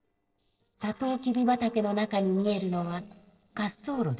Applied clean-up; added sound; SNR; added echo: neural separator model SepFormer DNS4.